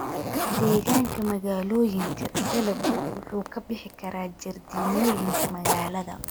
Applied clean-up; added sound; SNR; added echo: none; Zipper (clothing); 1 dB; none.